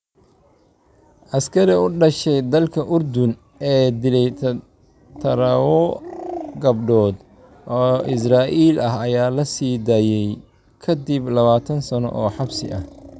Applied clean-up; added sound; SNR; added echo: none; none; none; none.